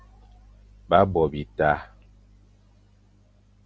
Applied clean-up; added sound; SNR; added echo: none; none; none; none.